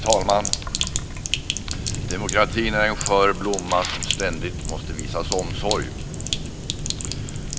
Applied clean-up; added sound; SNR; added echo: none; Fire + Sink (filling or washing); 3 dB; none.